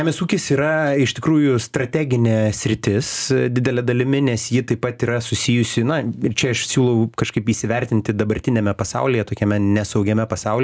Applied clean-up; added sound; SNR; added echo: none; none; none; none.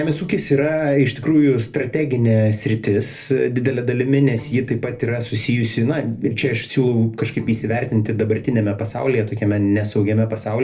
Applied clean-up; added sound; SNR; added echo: neural separator model SepFormer DNS4.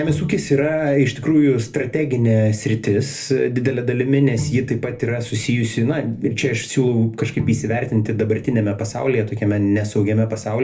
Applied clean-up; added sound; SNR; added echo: none; Bowed string instrument; 14 dB; reverberation time 0.3 s.